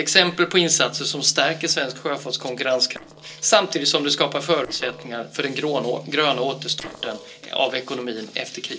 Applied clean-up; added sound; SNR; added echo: neural separator model SepFormer DNS4.